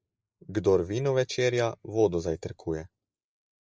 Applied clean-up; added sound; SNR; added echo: neural mask model Resemble Enhance denoiser.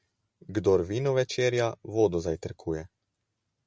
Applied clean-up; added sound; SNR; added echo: none; none; none; none.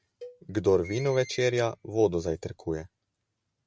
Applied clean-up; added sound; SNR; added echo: none; Cowbell + Screech; 20 dB; none.